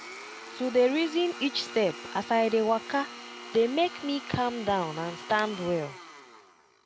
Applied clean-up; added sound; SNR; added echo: none; Domestic sounds, home sounds; 14 dB; none.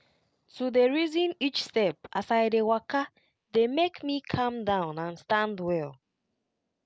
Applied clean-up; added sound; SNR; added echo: none; none; none; none.